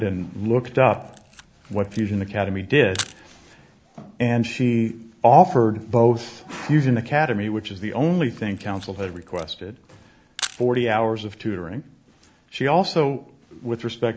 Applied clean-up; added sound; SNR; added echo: none; Camera; 17 dB; none.